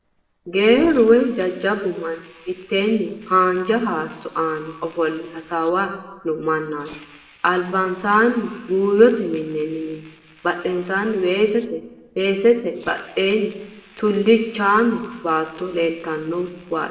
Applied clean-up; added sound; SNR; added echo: neural separator model SepFormer DNS4.